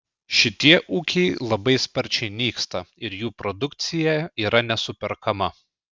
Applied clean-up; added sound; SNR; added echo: none; none; none; none.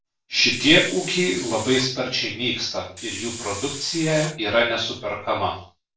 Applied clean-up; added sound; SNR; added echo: none; Hiss; 11 dB; reverberation time 0.3 s.